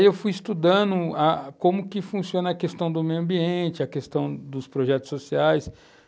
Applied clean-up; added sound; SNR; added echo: none; none; none; none.